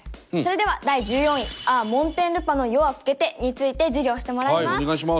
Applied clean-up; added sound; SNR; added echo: none; Snare drum; 17 dB; none.